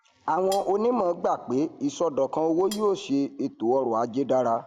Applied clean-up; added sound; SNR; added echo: none; Cutlery, silverware; 19 dB; none.